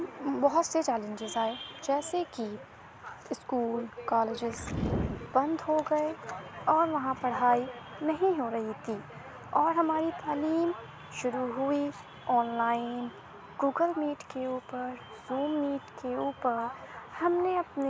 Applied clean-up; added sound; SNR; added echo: none; Fire; 6 dB; none.